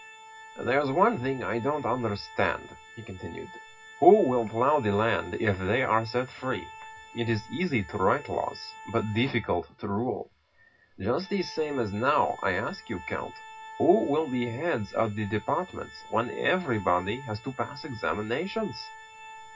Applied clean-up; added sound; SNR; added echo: none; Organ; 18 dB; reverberation time 0.4 s.